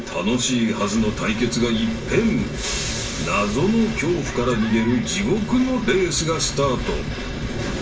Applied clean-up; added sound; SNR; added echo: none; none; none; reverberation time 0.3 s.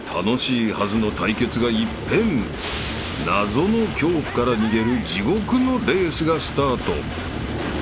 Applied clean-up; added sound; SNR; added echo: none; none; none; none.